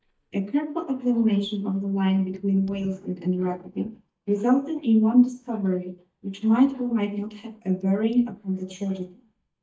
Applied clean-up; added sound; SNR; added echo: neural mask model DeepFilterNet 3.